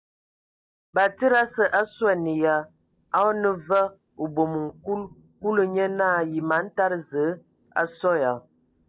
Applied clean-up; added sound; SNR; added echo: neural mask model DeepFilterNet 3.